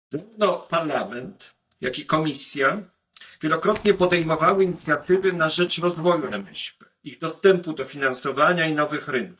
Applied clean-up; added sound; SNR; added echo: neural mask model DeepFilterNet 3.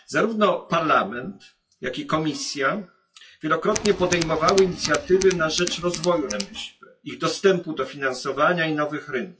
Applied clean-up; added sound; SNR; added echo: classical method WPE with log-MMSE.